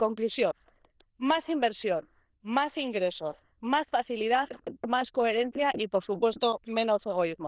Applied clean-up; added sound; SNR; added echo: neural diffusion model UNIVERSE++.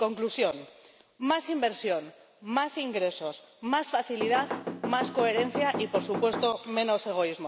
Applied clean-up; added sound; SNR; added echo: none; Knock / Wood; 5 dB; none.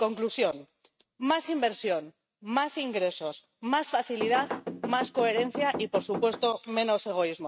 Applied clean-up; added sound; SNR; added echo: neural mask model RNNoise.